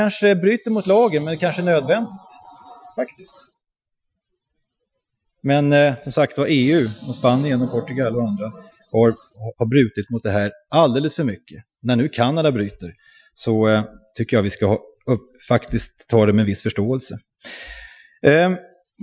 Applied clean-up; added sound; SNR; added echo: classical method Wiener filter.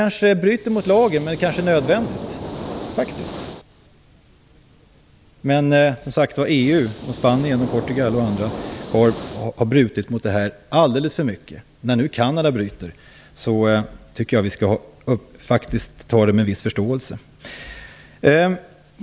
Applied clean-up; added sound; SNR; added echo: none; Hiss; 11 dB; none.